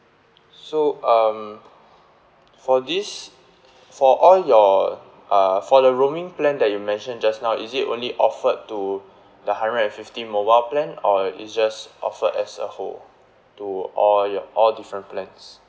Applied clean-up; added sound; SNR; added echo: none; none; none; none.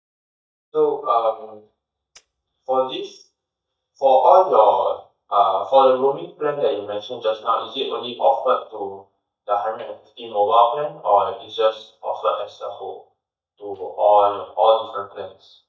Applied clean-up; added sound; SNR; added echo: neural mask model DeepFilterNet 3.